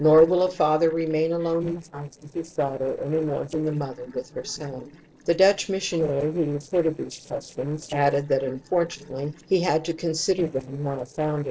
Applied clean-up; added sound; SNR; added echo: neural separator model SepFormer DNS4.